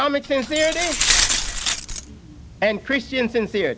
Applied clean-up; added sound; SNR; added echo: none; Glass; -1 dB; none.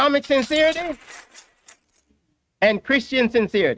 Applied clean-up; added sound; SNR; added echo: neural mask model RNNoise.